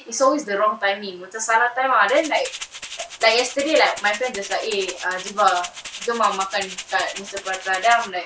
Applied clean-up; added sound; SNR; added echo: none; Rattle (instrument); 13 dB; none.